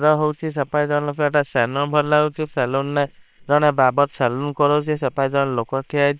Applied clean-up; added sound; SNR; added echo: neural separator model SepFormer WHAM!.